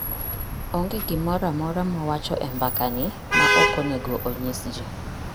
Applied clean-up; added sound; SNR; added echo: none; Traffic noise, roadway noise / Vehicle horn, car horn, honking; -1 dB; none.